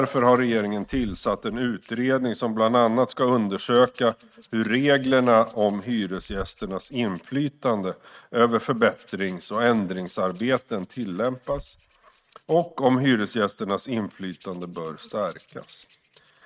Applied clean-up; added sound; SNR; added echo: neural mask model RNNoise.